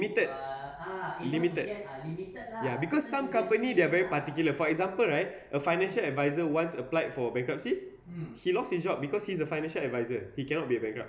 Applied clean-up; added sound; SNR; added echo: none; none; none; none.